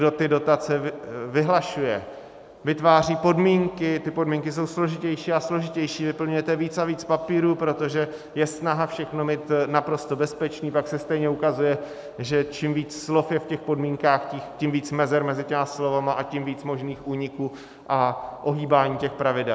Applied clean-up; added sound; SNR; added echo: none; none; none; none.